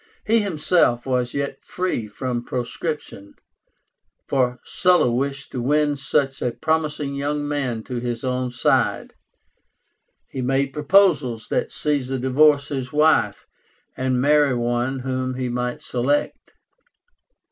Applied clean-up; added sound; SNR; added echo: none; none; none; none.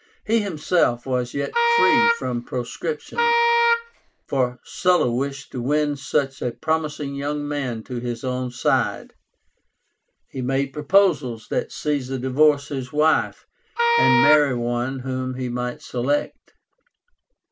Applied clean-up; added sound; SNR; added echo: none; Wind instrument, woodwind instrument; -2 dB; none.